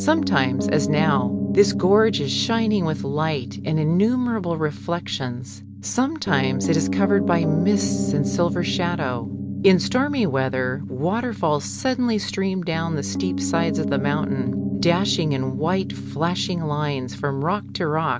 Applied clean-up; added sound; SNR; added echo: none; Piano; 4 dB; none.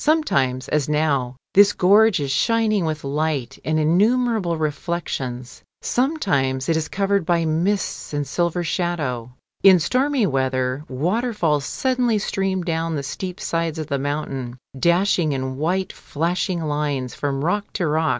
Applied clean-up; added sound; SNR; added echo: none; none; none; none.